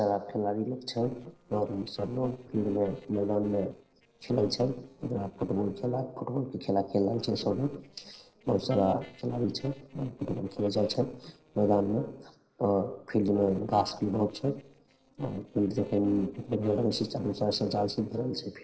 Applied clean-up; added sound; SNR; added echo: neural separator model SepFormer DNS4.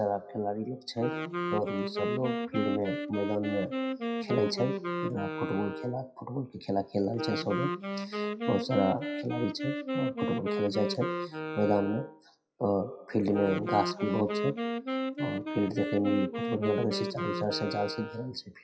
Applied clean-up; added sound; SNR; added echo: classical method WPE with log-MMSE.